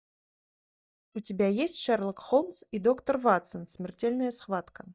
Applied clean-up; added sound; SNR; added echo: neural mask model DeepFilterNet 3.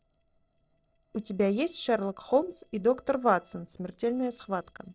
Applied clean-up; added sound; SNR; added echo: neural separator model SepFormer DNS4.